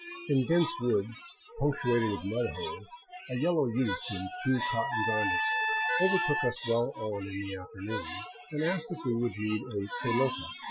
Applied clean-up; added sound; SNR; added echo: classical method Wiener filter.